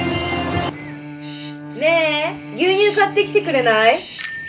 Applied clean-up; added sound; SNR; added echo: none; Bowed string instrument; 14 dB; none.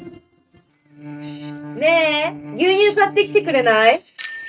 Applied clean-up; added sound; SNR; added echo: neural mask model RNNoise.